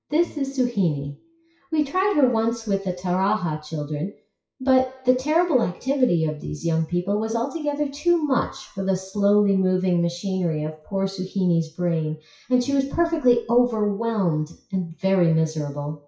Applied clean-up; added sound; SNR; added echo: classical method WPE with log-MMSE.